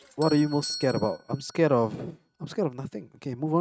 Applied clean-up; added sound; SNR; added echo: neural mask model RNNoise.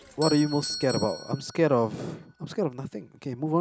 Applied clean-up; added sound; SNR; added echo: none; Doorbell; 13 dB; none.